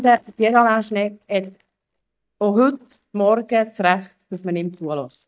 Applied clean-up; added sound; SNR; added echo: neural mask model DeepFilterNet 3.